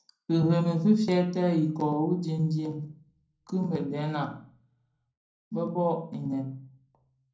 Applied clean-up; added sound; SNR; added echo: none; none; none; reverberation time 0.6 s.